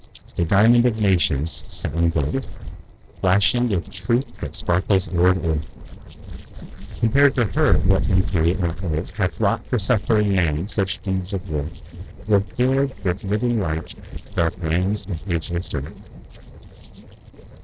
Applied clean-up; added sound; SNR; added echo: neural separator model SepFormer DNS4.